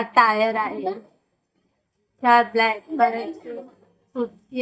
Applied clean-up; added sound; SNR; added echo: neural mask model DeepFilterNet 3.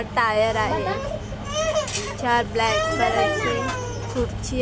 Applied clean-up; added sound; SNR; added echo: none; none; none; none.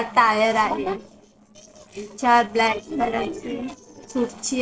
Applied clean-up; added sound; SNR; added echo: neural separator model SepFormer DNS4.